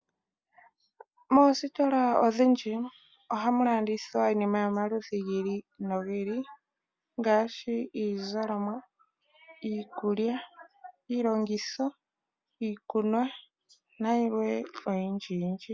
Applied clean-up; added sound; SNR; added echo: none; none; none; none.